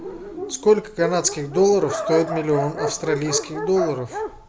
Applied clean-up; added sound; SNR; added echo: none; Dog; 7 dB; none.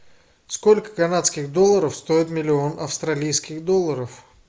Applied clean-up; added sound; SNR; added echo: none; none; none; none.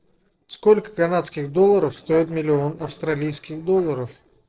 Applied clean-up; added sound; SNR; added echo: neural separator model SepFormer DNS4.